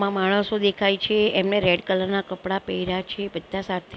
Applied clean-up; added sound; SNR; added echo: none; none; none; none.